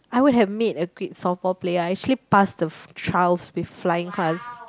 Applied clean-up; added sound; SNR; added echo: none; none; none; none.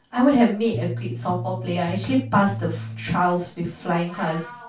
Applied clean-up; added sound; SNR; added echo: none; Bass guitar; 8 dB; reverberation time 0.2 s.